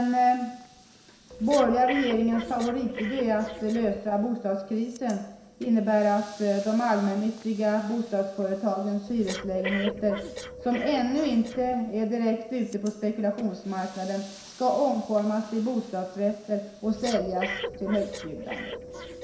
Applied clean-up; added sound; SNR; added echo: none; Breathing; 13 dB; reverberation time 0.7 s.